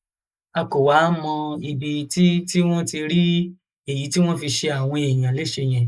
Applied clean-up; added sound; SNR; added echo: neural mask model Resemble Enhance denoiser.